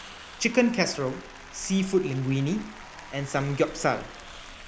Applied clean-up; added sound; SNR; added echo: none; Hiss + Applause; 16 dB; none.